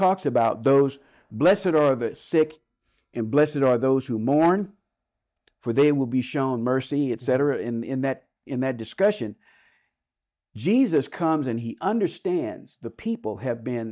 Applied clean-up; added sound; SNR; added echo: neural mask model DeepFilterNet 3.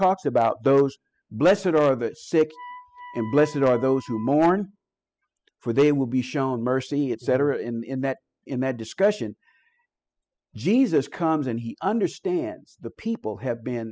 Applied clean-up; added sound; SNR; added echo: classical method spectral subtraction.